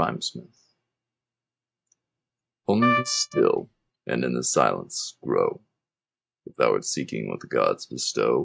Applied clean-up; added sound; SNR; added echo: neural mask model RNNoise.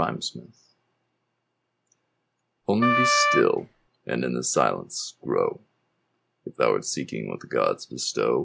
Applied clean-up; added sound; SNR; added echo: none; Wind instrument, woodwind instrument; -3 dB; none.